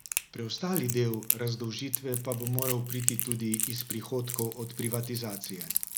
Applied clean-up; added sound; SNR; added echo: none; Crackle; 2 dB; none.